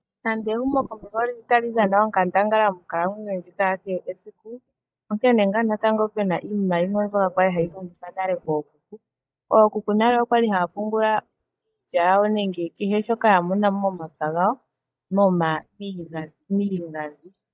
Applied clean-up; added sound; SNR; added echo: neural mask model DeepFilterNet 3.